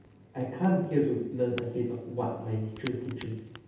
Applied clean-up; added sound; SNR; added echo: none; Crack / Crackle; 18 dB; reverberation time 0.9 s.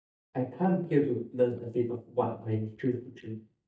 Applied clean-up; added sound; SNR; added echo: neural mask model DeepFilterNet 3.